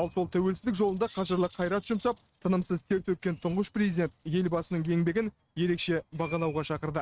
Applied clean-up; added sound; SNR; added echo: neural mask model RNNoise.